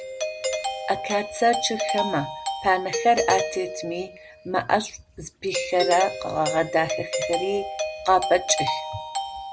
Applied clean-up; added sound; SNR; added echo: none; Doorbell; 4 dB; none.